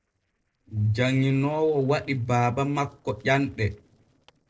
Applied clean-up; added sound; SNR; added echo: neural separator model SepFormer DNS4.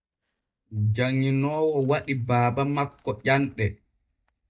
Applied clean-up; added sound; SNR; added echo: neural mask model DeepFilterNet 3.